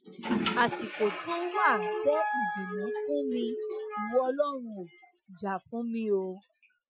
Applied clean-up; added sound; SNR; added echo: classical method Wiener filter.